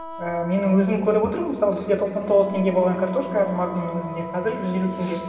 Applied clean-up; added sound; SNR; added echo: none; Wind instrument, woodwind instrument; 14 dB; reverberation time 2.5 s.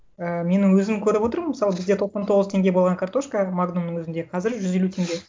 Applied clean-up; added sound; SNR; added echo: none; none; none; none.